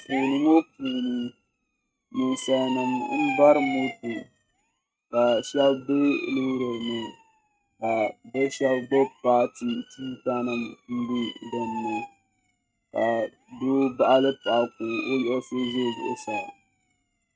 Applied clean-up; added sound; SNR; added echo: neural mask model RNNoise.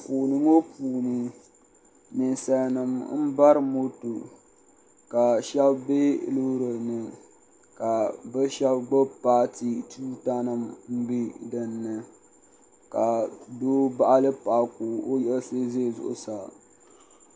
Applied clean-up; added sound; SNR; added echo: none; none; none; none.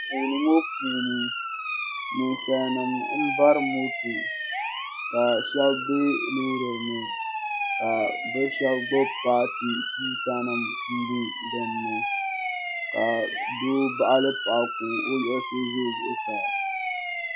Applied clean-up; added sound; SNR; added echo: classical method Wiener filter.